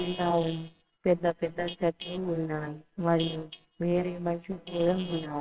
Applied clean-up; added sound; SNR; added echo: neural separator model SepFormer WHAMR!.